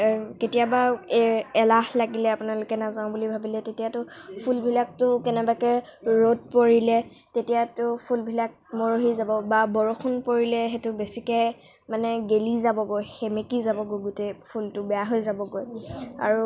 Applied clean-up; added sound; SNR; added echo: none; none; none; none.